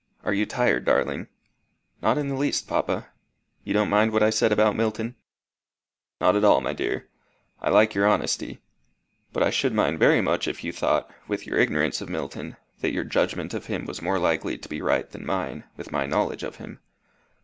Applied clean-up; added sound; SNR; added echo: none; none; none; none.